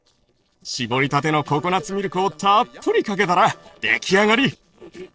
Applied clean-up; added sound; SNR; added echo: neural separator model SepFormer DNS4.